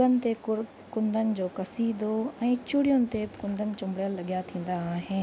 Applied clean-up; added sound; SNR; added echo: none; none; none; none.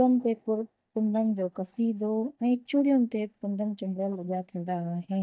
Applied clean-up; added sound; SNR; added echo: neural mask model DeepFilterNet 3.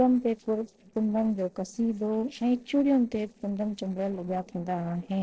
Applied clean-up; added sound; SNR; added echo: neural separator model SepFormer DNS4.